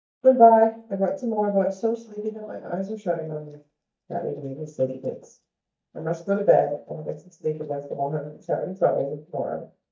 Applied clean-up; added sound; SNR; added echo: neural mask model DeepFilterNet 3.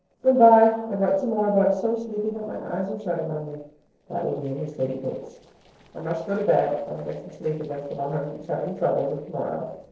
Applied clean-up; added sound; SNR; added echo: neural separator model SepFormer DNS4.